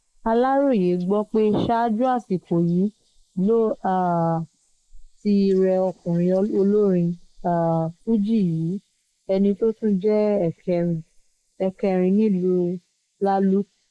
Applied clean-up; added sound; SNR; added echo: neural mask model Resemble Enhance denoiser.